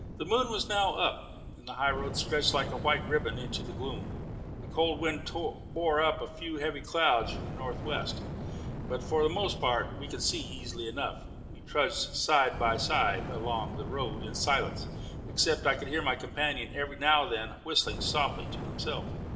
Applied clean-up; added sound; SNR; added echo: none; Fire; 7 dB; reverberation time 0.9 s.